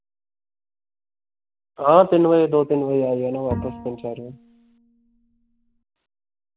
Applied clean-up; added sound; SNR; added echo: none; Bowed string instrument; 13 dB; none.